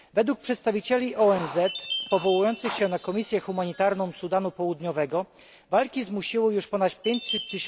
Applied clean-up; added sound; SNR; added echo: none; Writing + Chime; 12 dB; none.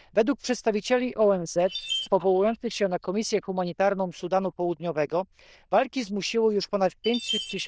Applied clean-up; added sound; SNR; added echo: neural diffusion model UNIVERSE++.